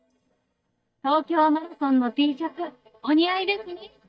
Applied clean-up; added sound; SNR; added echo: neural mask model DeepFilterNet 3.